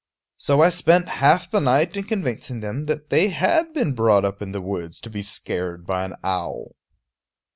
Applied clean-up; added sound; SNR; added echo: none; none; none; none.